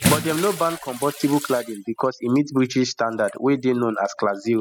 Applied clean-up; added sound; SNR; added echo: classical method spectral subtraction.